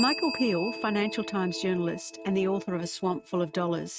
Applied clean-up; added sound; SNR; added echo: neural mask model RNNoise.